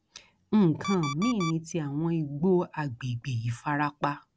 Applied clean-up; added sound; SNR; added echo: none; Alarm; 10 dB; none.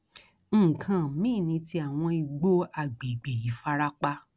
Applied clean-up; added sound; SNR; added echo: none; none; none; none.